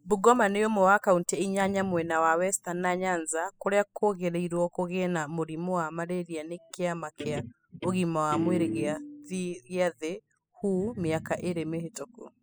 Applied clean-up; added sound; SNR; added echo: classical method spectral subtraction.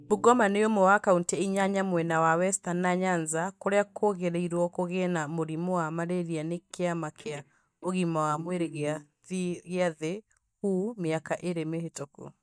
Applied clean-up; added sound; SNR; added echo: neural mask model DeepFilterNet 3.